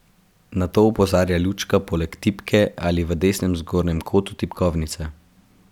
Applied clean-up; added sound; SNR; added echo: none; none; none; none.